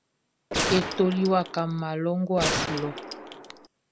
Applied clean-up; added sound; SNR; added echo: none; Gunshot, gunfire; 3 dB; none.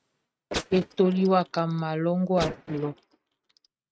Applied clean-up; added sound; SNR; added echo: neural mask model RNNoise.